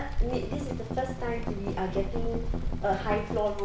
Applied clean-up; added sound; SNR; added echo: none; Strum + Rain; -1 dB; none.